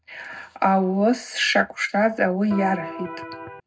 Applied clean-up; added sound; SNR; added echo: none; Electric guitar; 10 dB; reverberation time 0.3 s.